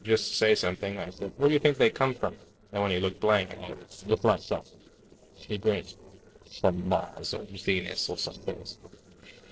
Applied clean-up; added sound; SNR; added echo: neural separator model SepFormer DNS4.